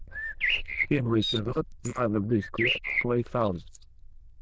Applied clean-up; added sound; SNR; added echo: neural diffusion model UNIVERSE++.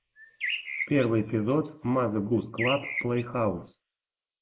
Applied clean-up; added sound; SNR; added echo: neural mask model Resemble Enhance denoiser.